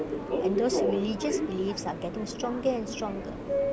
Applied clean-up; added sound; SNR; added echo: none; Subway, metro, underground; -1 dB; none.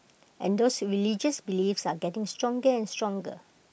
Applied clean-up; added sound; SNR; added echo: none; none; none; none.